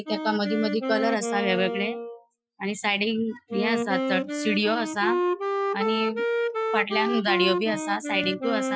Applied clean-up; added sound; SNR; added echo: classical method Wiener filter.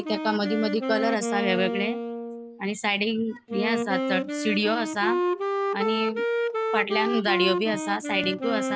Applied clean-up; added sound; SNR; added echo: none; Wind instrument, woodwind instrument; 1 dB; none.